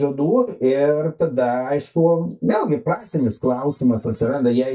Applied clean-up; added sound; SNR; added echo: neural mask model DeepFilterNet 3.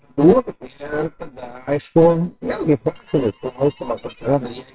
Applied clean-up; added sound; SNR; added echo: neural separator model SepFormer WHAMR!.